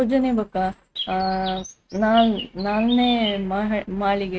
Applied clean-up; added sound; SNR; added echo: neural mask model RNNoise.